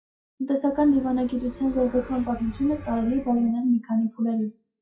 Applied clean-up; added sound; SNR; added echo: classical method WPE with log-MMSE.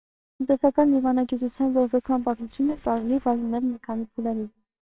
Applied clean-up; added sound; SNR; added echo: neural separator model SepFormer WHAMR!.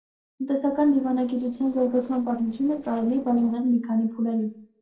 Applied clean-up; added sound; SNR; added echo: neural separator model SepFormer DNS4.